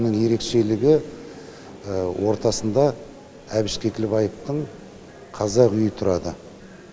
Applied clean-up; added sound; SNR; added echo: none; none; none; none.